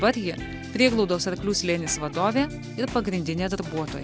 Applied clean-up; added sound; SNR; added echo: none; none; none; none.